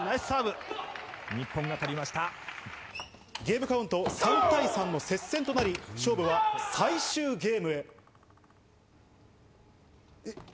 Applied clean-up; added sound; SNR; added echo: none; none; none; none.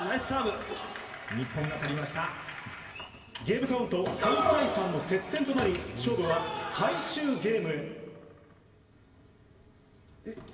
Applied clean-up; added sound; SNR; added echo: none; none; none; reverberation time 2.0 s.